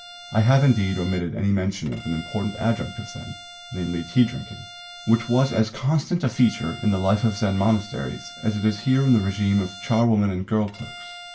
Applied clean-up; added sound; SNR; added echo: none; Bowed string instrument; 18 dB; reverberation time 0.2 s.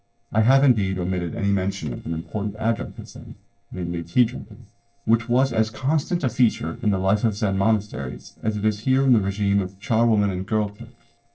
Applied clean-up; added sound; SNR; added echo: neural separator model SepFormer DNS4.